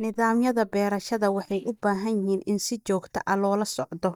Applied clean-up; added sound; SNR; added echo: neural mask model DeepFilterNet 3.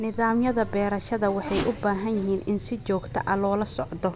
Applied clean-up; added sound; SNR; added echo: none; Race car, auto racing / Accelerating, revving, vroom; 15 dB; none.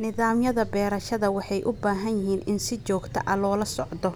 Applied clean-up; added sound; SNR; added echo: none; none; none; none.